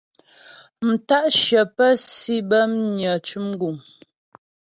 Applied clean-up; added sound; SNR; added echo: none; none; none; none.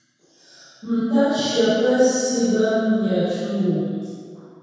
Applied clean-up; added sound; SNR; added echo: none; none; none; reverberation time 2.0 s.